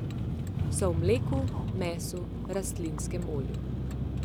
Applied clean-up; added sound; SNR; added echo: none; Vehicle; -3 dB; none.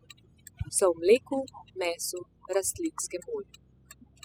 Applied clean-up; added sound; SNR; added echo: classical method spectral subtraction.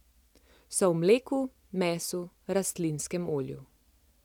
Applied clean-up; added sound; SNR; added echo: none; none; none; none.